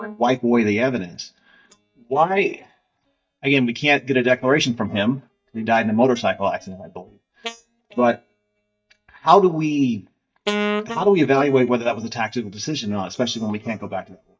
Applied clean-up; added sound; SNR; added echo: neural mask model DeepFilterNet 3.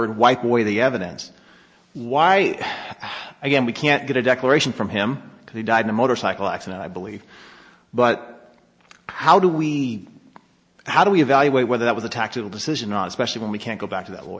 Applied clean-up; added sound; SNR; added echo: none; none; none; none.